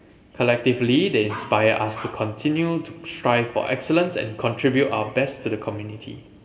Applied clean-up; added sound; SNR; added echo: none; Bark; 15 dB; reverberation time 1.7 s.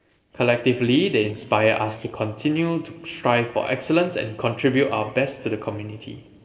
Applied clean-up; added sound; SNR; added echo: neural separator model SepFormer DNS4.